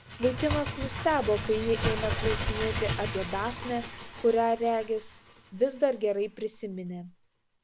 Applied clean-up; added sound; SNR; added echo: none; Bird; 6 dB; none.